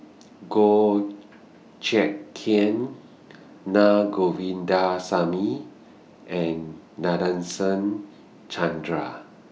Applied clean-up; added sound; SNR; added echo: none; none; none; none.